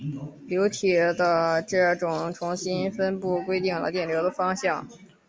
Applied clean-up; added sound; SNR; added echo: none; none; none; none.